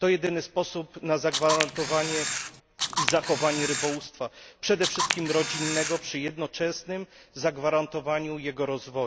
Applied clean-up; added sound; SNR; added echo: none; Camera; 2 dB; none.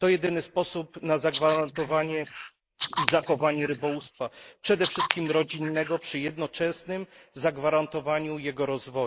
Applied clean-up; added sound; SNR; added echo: neural mask model Resemble Enhance denoiser.